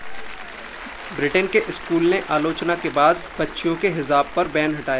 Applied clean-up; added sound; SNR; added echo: none; Applause / Cheering; 14 dB; none.